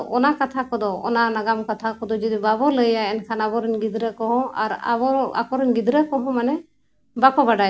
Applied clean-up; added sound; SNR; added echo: none; none; none; none.